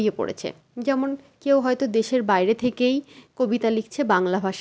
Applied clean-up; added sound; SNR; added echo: none; none; none; none.